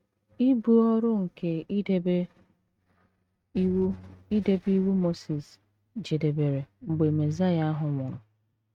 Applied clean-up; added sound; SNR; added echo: neural mask model RNNoise.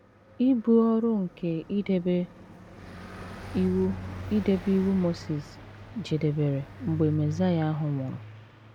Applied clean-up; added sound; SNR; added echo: none; Car passing by; 14 dB; none.